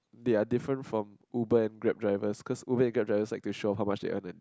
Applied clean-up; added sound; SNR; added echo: none; none; none; none.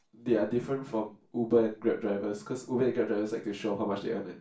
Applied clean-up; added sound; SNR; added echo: none; none; none; reverberation time 0.3 s.